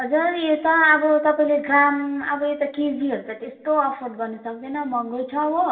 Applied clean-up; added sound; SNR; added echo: none; none; none; reverberation time 0.7 s.